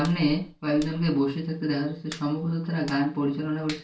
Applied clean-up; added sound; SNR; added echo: none; Hands; 20 dB; reverberation time 0.2 s.